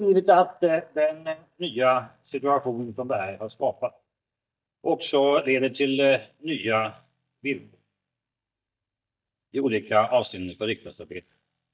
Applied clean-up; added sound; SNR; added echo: neural mask model DeepFilterNet 3.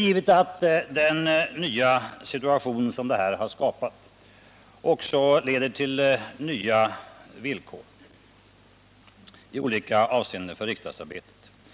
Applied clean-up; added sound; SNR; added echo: none; none; none; none.